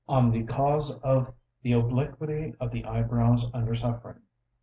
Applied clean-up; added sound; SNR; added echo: none; none; none; none.